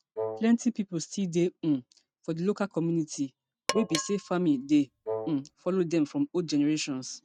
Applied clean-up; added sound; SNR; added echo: neural mask model RNNoise.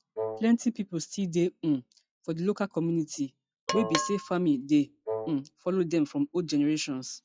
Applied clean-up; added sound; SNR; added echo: classical method log-MMSE.